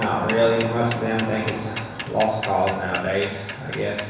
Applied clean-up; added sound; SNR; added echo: none; Mechanisms / Bicycle; 12 dB; reverberation time 1.1 s.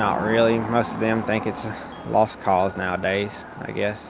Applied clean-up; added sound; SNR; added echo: none; none; none; none.